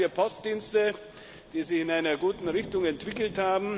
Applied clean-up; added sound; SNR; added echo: none; Thunder / Rain; 18 dB; none.